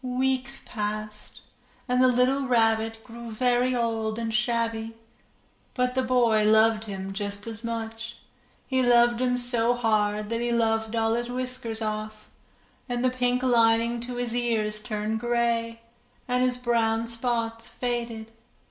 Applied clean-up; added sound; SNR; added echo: none; none; none; reverberation time 0.5 s.